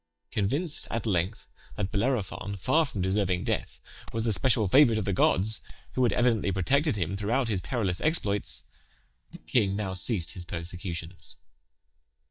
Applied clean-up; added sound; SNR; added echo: neural mask model DeepFilterNet 3.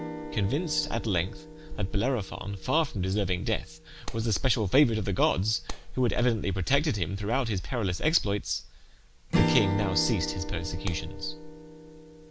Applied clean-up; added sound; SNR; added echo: none; Clapping + Strum; 9 dB; none.